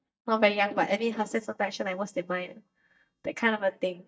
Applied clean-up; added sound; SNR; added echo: neural mask model DeepFilterNet 3.